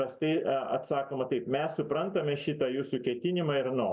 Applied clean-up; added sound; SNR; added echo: none; none; none; none.